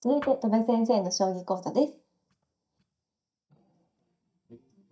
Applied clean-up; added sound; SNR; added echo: neural mask model DeepFilterNet 3.